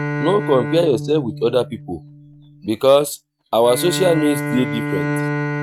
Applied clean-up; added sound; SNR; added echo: neural mask model RNNoise.